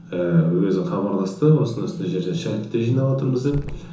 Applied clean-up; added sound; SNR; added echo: none; Growling; 19 dB; reverberation time 0.7 s.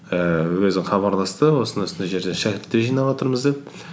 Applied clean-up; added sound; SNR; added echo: none; none; none; none.